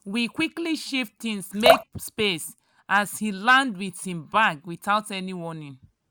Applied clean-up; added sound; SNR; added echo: none; Drip; 0 dB; none.